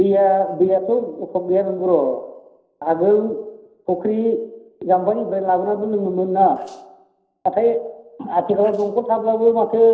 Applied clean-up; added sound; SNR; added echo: neural separator model SepFormer DNS4.